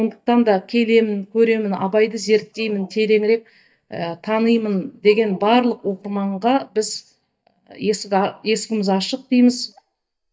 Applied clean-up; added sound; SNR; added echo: neural mask model DeepFilterNet 3.